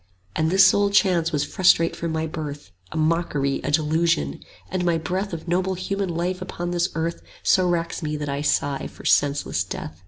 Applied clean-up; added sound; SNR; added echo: none; none; none; none.